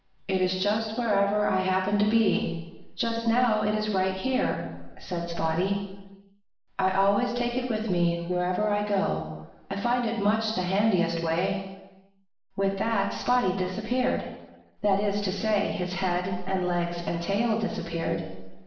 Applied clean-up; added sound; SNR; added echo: none; none; none; reverberation time 0.9 s.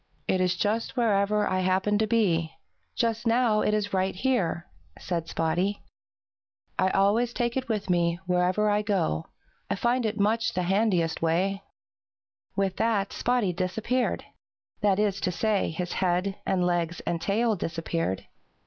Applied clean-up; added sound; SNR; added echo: none; none; none; none.